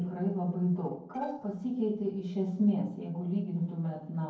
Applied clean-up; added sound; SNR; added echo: neural separator model SepFormer DNS4.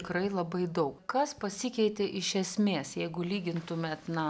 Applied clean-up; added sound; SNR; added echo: none; none; none; none.